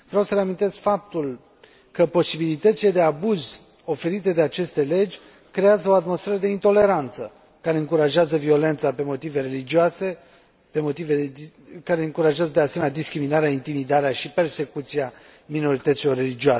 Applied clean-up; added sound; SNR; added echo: none; none; none; none.